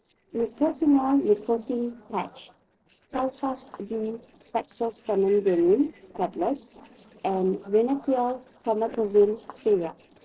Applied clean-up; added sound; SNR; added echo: neural separator model SepFormer DNS4.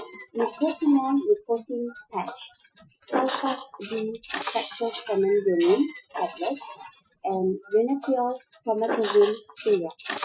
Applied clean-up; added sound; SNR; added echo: classical method Wiener filter.